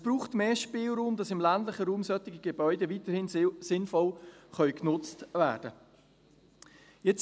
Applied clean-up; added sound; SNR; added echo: none; none; none; none.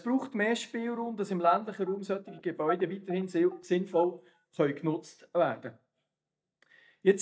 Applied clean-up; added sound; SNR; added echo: neural mask model DeepFilterNet 3.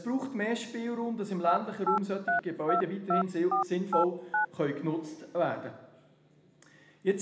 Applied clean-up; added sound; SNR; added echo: none; Telephone; -1 dB; reverberation time 0.9 s.